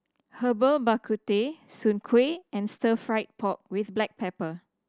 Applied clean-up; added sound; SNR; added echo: none; none; none; none.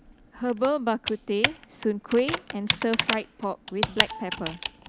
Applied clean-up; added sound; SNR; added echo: none; Computer keyboard; 3 dB; none.